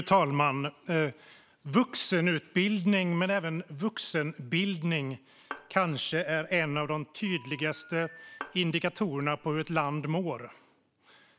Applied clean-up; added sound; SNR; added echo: none; Bowed string instrument + Telephone; 19 dB; none.